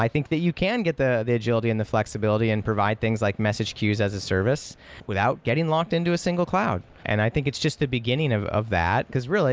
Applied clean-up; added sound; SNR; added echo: none; none; none; none.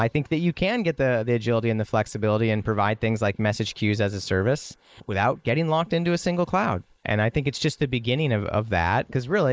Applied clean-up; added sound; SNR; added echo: neural mask model Resemble Enhance denoiser.